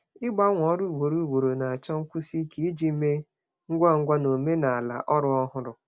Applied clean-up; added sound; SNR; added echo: none; none; none; none.